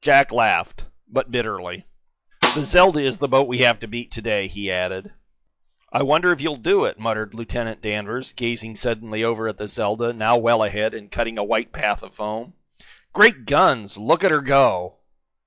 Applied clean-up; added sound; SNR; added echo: classical method log-MMSE.